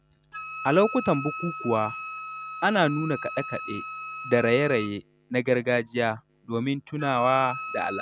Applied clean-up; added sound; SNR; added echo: none; Wind instrument, woodwind instrument; 11 dB; none.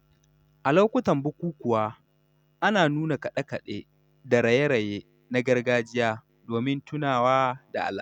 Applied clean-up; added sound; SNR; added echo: none; none; none; none.